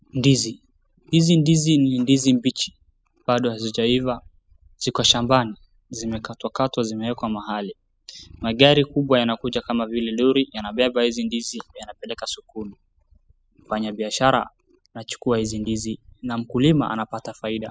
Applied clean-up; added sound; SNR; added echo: classical method spectral subtraction.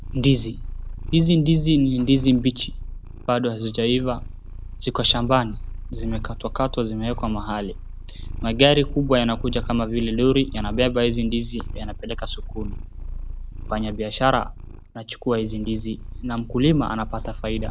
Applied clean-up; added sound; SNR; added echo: none; Purr; 8 dB; none.